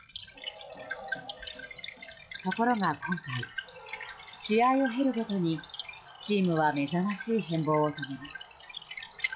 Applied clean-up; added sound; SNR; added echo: classical method log-MMSE.